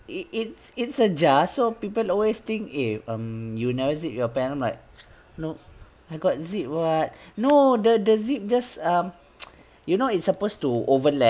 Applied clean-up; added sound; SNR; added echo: none; none; none; none.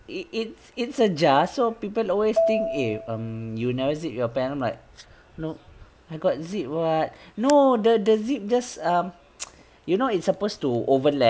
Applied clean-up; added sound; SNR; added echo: none; Marimba, xylophone; 6 dB; none.